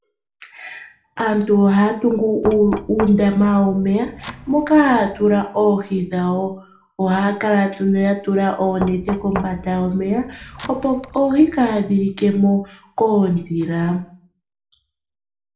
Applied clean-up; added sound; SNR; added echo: none; Knock; 14 dB; reverberation time 0.4 s.